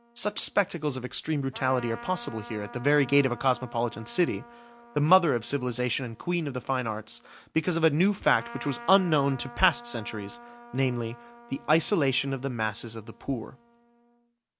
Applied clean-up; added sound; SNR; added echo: none; Trumpet; 20 dB; none.